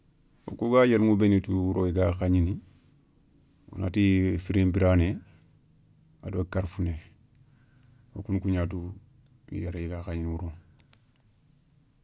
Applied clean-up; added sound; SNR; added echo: none; none; none; none.